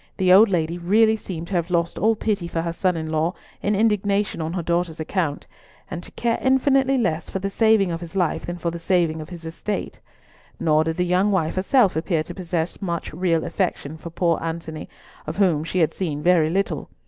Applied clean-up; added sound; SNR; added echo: none; none; none; none.